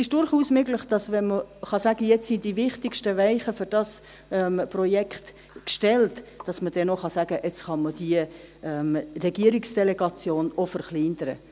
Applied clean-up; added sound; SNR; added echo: none; none; none; none.